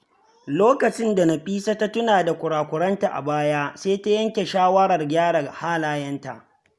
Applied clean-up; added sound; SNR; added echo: none; none; none; none.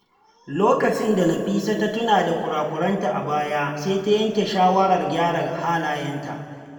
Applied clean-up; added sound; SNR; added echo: none; none; none; reverberation time 2.1 s.